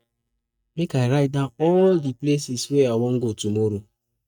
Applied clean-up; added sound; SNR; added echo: neural mask model DeepFilterNet 3.